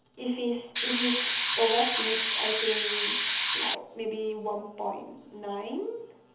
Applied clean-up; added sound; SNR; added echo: none; Hiss; -4 dB; reverberation time 0.8 s.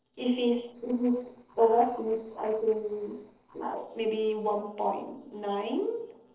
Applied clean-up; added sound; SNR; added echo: neural separator model SepFormer DNS4.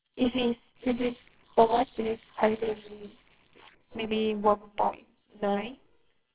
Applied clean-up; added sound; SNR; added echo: neural separator model SepFormer WHAMR!.